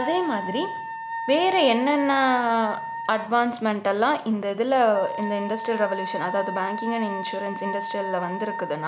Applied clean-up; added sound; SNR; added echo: none; Wind instrument, woodwind instrument; 9 dB; none.